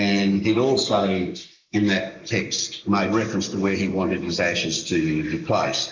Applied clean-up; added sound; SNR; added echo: neural mask model Resemble Enhance denoiser.